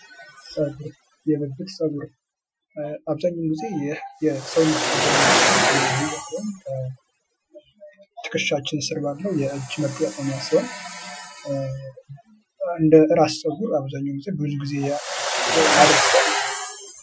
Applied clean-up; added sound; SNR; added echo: classical method Wiener filter.